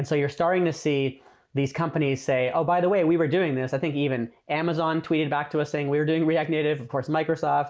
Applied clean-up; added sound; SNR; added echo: none; none; none; none.